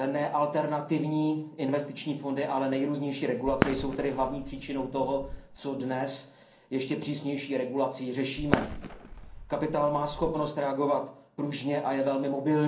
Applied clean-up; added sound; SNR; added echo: none; Fireworks; 6 dB; reverberation time 0.6 s.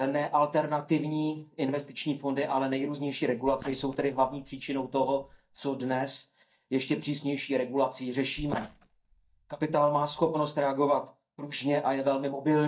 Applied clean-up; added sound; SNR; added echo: neural mask model DeepFilterNet 3.